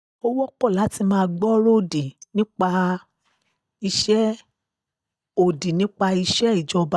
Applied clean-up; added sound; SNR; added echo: neural mask model DeepFilterNet 3.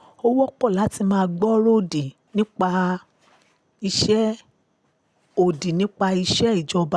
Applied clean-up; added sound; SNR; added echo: none; none; none; none.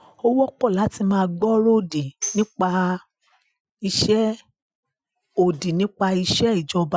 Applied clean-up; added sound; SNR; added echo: classical method Wiener filter.